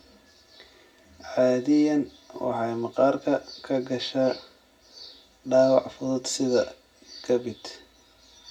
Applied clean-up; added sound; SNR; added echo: none; none; none; reverberation time 0.4 s.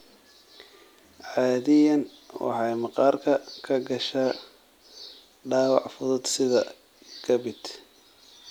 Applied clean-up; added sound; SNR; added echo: none; none; none; none.